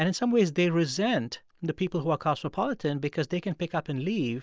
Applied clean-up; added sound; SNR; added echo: none; none; none; none.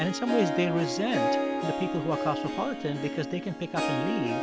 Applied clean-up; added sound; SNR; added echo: none; Harp; 0 dB; none.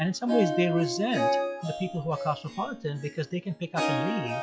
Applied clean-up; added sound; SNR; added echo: classical method log-MMSE.